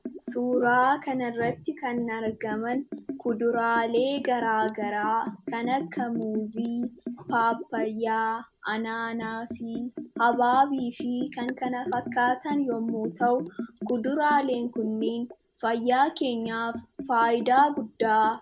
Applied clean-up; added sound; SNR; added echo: none; Liquid; 11 dB; none.